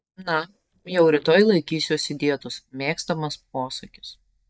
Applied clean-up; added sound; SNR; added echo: neural mask model DeepFilterNet 3.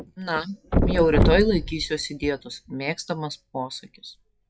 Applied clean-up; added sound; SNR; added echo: classical method log-MMSE.